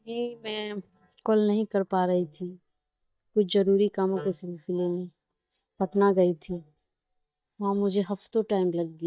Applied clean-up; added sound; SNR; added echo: neural mask model DeepFilterNet 3.